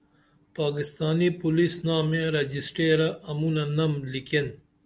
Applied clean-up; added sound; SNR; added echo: none; none; none; none.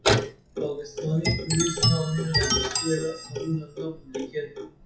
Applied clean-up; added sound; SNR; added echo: classical method WPE with log-MMSE.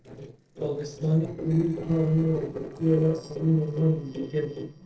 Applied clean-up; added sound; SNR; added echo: neural separator model SepFormer DNS4.